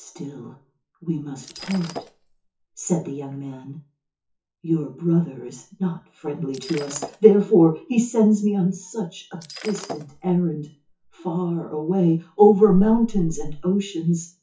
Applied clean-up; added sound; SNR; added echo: classical method WPE with log-MMSE.